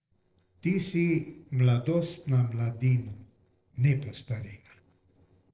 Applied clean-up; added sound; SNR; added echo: neural separator model SepFormer DNS4.